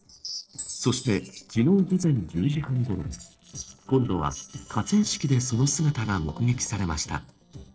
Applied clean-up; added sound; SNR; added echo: neural separator model SepFormer DNS4.